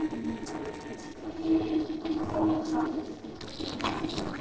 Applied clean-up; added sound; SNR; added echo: neural separator model SepFormer DNS4.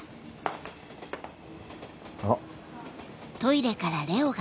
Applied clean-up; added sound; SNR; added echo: none; none; none; none.